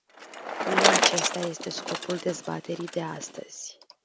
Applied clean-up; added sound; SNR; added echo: none; Bicycle; -5 dB; none.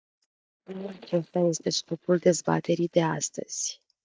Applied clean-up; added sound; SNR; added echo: neural mask model DeepFilterNet 3.